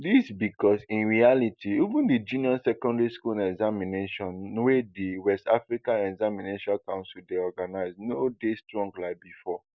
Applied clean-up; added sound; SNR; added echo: none; none; none; none.